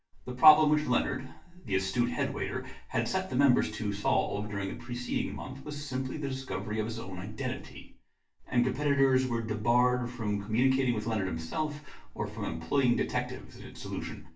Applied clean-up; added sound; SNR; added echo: none; none; none; reverberation time 0.3 s.